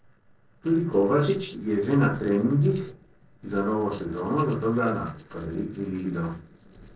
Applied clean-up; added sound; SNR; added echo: neural separator model SepFormer DNS4.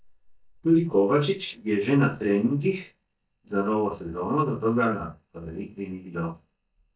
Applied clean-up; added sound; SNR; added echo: neural mask model DeepFilterNet 3.